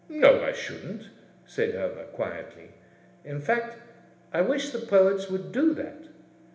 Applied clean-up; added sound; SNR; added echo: none; none; none; reverberation time 1.0 s.